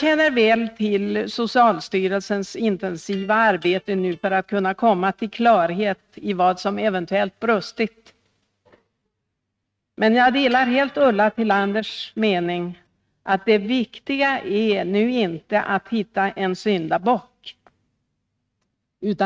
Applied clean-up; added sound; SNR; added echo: neural mask model RNNoise.